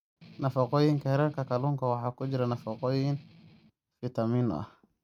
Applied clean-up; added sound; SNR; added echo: neural mask model RNNoise.